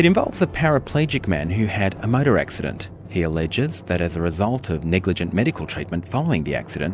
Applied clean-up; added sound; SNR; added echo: none; Drum; 16 dB; none.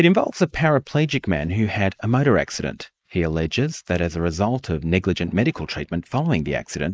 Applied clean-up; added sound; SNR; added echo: neural mask model Resemble Enhance denoiser.